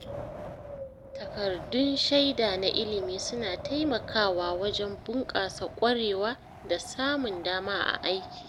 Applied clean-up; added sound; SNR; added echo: none; Wind; 12 dB; none.